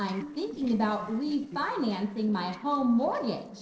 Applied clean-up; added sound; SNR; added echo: neural separator model SepFormer DNS4.